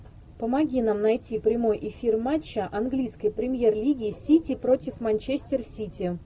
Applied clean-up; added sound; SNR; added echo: none; none; none; none.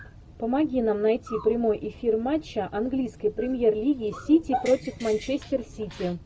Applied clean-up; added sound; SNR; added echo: none; Dog; 16 dB; none.